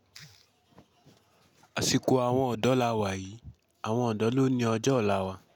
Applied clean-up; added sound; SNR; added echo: none; none; none; none.